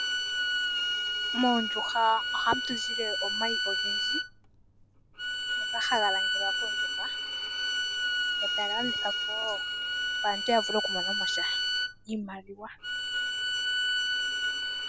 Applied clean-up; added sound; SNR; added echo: none; Bowed string instrument; -4 dB; none.